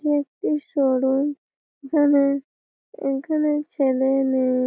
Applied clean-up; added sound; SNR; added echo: none; none; none; none.